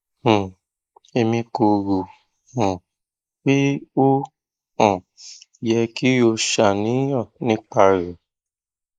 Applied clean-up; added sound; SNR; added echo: neural mask model Resemble Enhance denoiser.